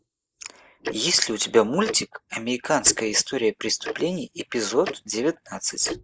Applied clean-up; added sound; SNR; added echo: neural mask model Resemble Enhance denoiser.